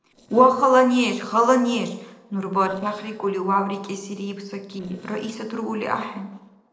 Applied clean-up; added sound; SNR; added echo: neural separator model SepFormer DNS4.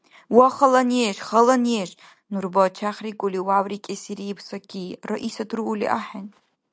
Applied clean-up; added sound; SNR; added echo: none; none; none; none.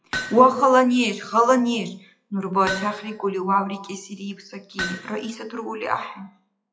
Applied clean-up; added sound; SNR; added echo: classical method WPE with log-MMSE.